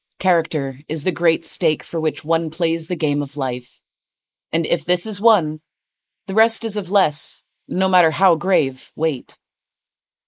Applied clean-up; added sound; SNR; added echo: neural mask model Resemble Enhance denoiser.